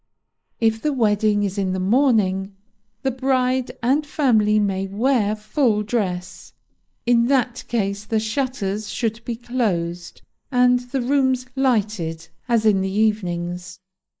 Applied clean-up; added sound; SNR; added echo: neural mask model Resemble Enhance denoiser.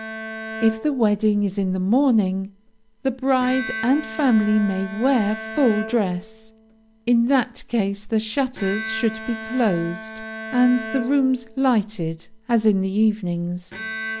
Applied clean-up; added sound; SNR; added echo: none; Bowed string instrument; 13 dB; none.